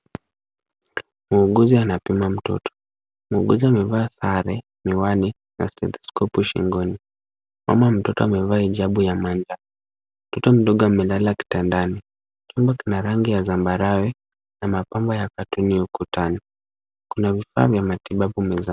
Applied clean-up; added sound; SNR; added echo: none; none; none; none.